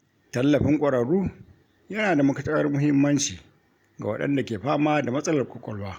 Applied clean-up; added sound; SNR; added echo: none; none; none; none.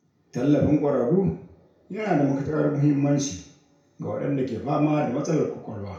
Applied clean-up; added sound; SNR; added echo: none; none; none; reverberation time 0.5 s.